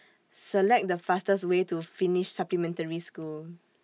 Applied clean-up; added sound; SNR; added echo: none; none; none; none.